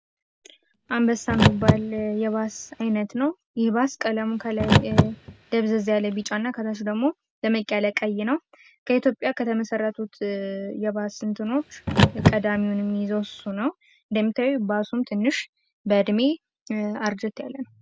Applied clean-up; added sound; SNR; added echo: none; Car; 0 dB; none.